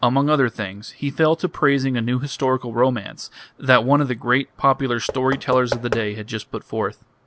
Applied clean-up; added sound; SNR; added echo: none; Knock / Wood; 11 dB; none.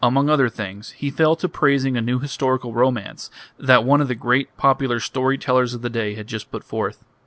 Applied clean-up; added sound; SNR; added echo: none; none; none; none.